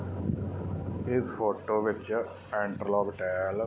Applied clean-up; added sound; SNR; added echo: none; none; none; none.